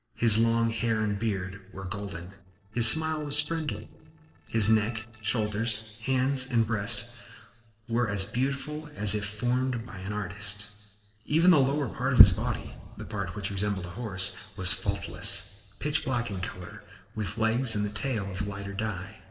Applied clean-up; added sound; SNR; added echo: neural separator model SepFormer DNS4.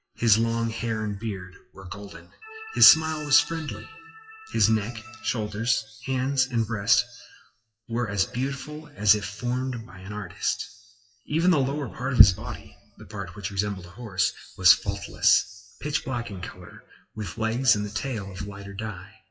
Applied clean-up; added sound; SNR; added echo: classical method WPE with log-MMSE.